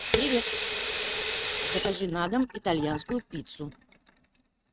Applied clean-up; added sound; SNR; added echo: neural mask model RNNoise.